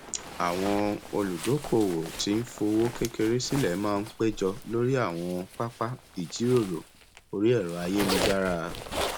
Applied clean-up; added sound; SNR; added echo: none; Zipper (clothing); 9 dB; none.